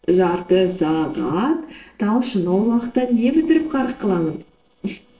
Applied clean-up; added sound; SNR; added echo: neural separator model SepFormer DNS4.